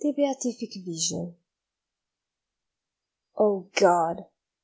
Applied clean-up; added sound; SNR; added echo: none; none; none; none.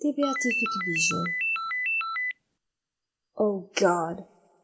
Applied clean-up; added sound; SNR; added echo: none; Ringtone; -1 dB; reverberation time 0.3 s.